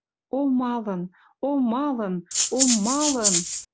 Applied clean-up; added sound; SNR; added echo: none; Rattle (instrument); -2 dB; none.